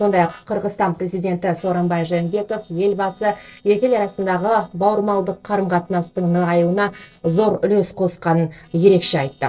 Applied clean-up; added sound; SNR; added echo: neural separator model SepFormer DNS4.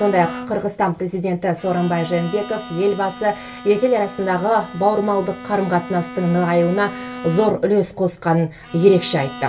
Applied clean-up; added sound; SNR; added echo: none; Bowed string instrument; 15 dB; reverberation time 0.2 s.